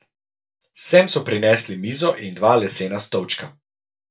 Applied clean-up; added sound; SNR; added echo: none; none; none; reverberation time 0.2 s.